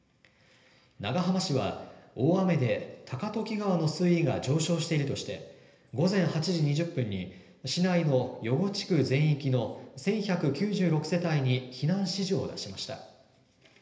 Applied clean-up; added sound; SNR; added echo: none; none; none; reverberation time 1.4 s.